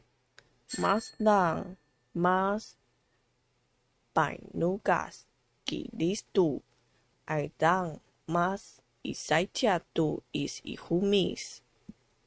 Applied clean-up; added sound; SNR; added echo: neural mask model RNNoise.